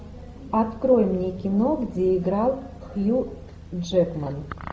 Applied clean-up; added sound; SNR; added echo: none; none; none; none.